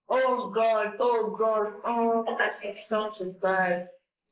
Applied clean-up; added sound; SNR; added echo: neural mask model Resemble Enhance denoiser.